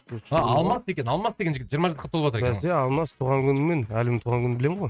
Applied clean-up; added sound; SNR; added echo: neural mask model RNNoise.